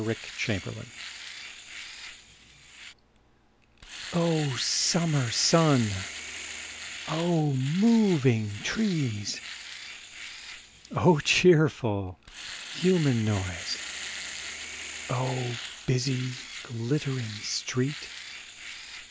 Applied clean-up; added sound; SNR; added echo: none; Domestic sounds, home sounds; 12 dB; none.